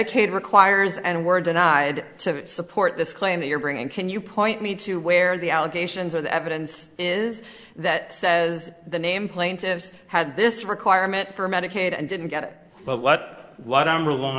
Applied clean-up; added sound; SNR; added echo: neural separator model SepFormer DNS4.